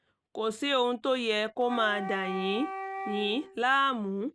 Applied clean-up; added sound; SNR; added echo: none; Wind instrument, woodwind instrument; 10 dB; none.